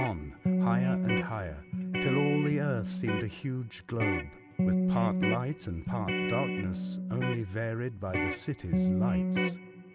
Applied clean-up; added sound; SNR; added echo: none; Electric guitar; -2 dB; none.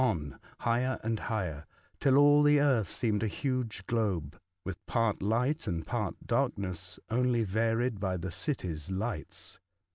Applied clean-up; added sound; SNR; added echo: none; none; none; none.